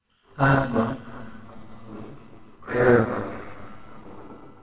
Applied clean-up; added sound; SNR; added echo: neural separator model SepFormer WHAMR!.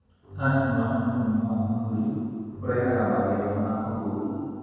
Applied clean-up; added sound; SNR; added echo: none; Bowed string instrument; 11 dB; reverberation time 2.1 s.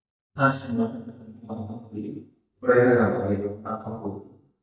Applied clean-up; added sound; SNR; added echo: neural mask model DeepFilterNet 3.